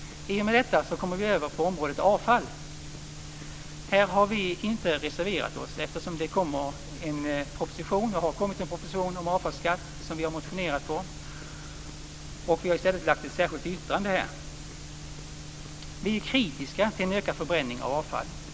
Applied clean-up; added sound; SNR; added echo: none; none; none; none.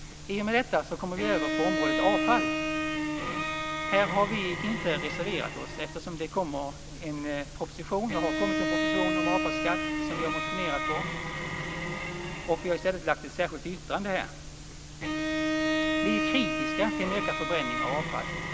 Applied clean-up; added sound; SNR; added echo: none; Bowed string instrument; 0 dB; none.